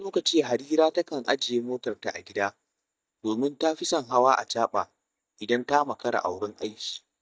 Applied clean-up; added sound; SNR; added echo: neural mask model DeepFilterNet 3.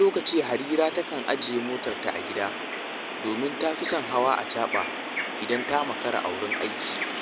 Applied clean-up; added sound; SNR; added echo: none; Bird vocalization, bird call, bird song; 5 dB; none.